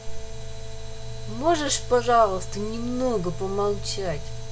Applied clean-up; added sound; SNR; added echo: none; none; none; none.